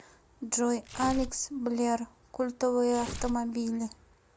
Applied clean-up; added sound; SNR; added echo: none; Tearing; 10 dB; none.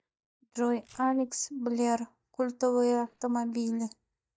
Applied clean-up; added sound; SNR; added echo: neural mask model DeepFilterNet 3.